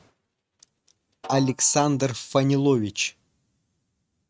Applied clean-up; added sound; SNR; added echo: neural mask model RNNoise.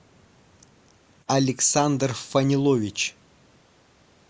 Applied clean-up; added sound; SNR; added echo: neural mask model Resemble Enhance denoiser.